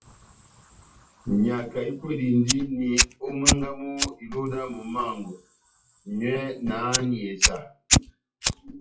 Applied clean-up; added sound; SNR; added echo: classical method WPE with log-MMSE.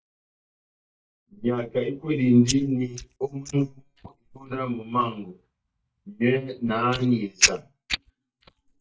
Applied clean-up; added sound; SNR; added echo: neural mask model DeepFilterNet 3.